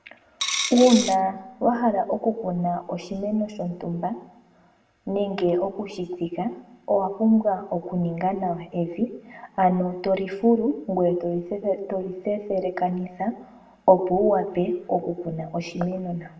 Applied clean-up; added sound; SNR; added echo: none; Coin (dropping); 4 dB; reverberation time 0.7 s.